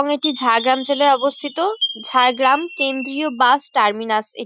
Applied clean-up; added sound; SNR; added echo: classical method Wiener filter.